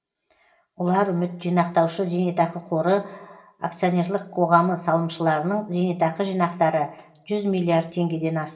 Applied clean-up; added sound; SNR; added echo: none; none; none; reverberation time 0.5 s.